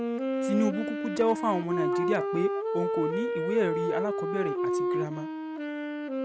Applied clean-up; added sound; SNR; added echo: none; Wind instrument, woodwind instrument; -1 dB; none.